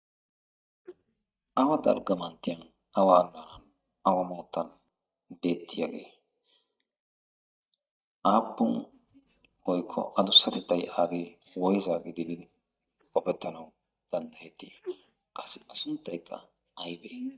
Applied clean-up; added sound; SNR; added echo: neural mask model DeepFilterNet 3.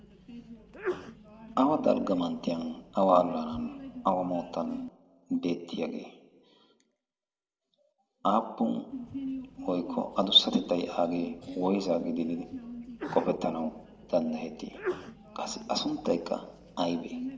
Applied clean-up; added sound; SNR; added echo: none; Sneeze; 12 dB; reverberation time 0.9 s.